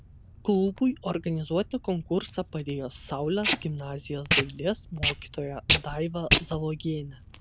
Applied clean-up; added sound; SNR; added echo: none; Packing tape, duct tape; 1 dB; none.